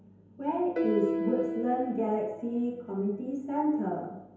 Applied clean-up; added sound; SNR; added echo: none; Piano; 5 dB; reverberation time 0.9 s.